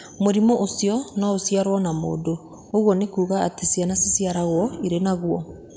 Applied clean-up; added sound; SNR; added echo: none; none; none; none.